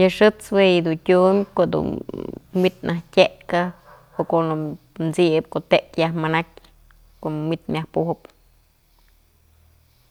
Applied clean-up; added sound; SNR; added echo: none; none; none; none.